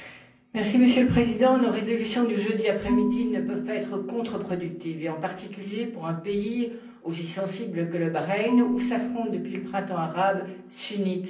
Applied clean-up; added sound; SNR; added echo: none; Marimba, xylophone / Wood; 7 dB; reverberation time 0.6 s.